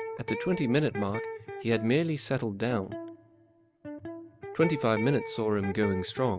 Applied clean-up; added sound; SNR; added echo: none; Electric guitar; 9 dB; none.